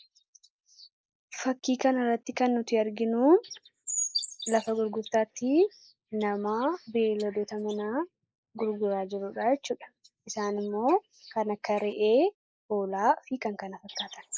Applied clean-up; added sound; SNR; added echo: neural mask model Resemble Enhance denoiser.